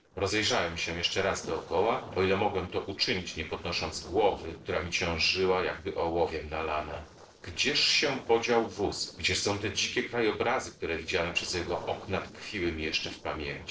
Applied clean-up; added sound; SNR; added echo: neural separator model SepFormer DNS4.